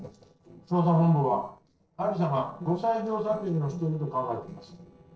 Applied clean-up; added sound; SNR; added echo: neural separator model SepFormer DNS4.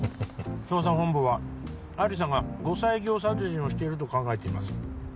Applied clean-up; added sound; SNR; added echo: none; none; none; none.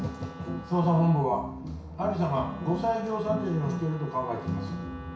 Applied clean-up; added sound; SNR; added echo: none; Wind instrument, woodwind instrument; 17 dB; reverberation time 0.6 s.